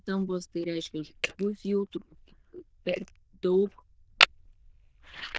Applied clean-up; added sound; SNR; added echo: neural diffusion model UNIVERSE++.